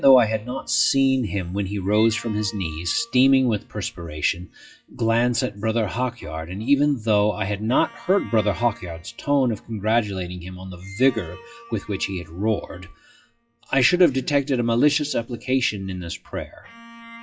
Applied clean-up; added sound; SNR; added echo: classical method WPE with log-MMSE.